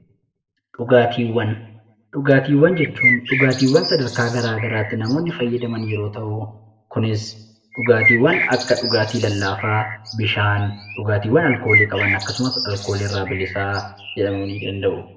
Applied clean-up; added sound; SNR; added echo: none; Bird; 4 dB; reverberation time 0.7 s.